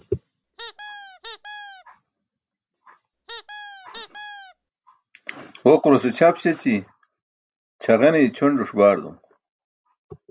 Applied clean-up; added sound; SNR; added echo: none; Squeak; 17 dB; none.